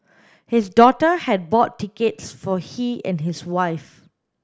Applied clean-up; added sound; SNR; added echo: none; none; none; none.